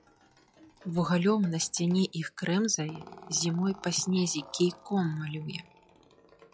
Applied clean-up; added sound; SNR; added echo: classical method log-MMSE.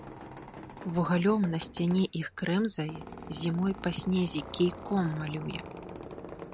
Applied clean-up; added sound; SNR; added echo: none; Squeak; 14 dB; none.